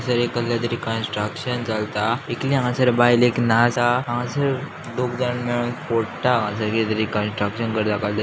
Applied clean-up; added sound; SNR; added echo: none; none; none; none.